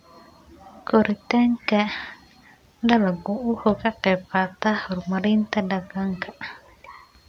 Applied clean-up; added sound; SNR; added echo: none; none; none; none.